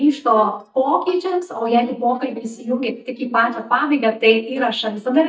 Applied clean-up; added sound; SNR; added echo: neural mask model DeepFilterNet 3.